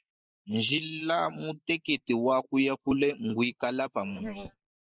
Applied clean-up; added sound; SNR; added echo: neural mask model Resemble Enhance denoiser.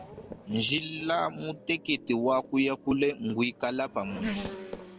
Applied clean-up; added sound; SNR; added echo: none; Race car, auto racing / Accelerating, revving, vroom; 12 dB; none.